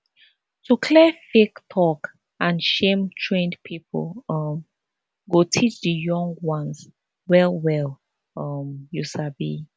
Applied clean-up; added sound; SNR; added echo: none; none; none; none.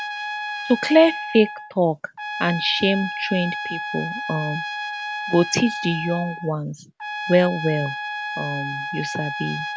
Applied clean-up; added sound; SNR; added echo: none; Trumpet; 7 dB; none.